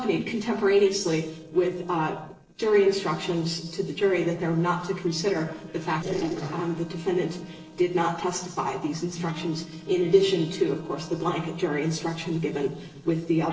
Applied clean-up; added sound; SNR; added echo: neural separator model SepFormer DNS4.